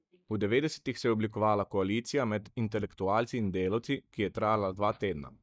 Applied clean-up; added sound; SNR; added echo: neural mask model DeepFilterNet 3.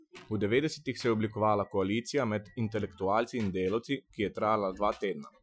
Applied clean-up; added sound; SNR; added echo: classical method Wiener filter.